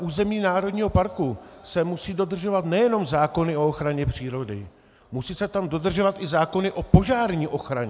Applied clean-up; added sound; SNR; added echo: none; none; none; none.